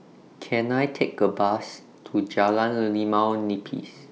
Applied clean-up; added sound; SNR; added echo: none; none; none; none.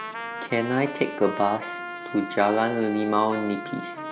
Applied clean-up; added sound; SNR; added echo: none; Trumpet; 9 dB; none.